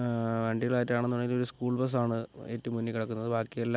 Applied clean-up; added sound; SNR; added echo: none; none; none; none.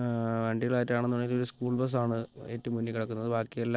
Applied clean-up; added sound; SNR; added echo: neural separator model SepFormer DNS4.